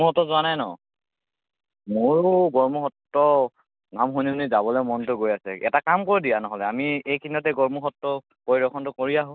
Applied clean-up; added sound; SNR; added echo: none; none; none; none.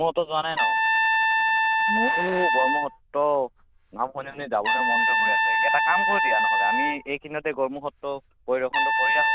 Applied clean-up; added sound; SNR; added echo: neural diffusion model UNIVERSE++.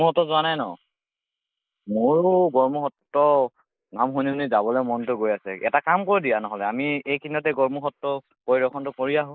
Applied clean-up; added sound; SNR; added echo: neural mask model Resemble Enhance denoiser.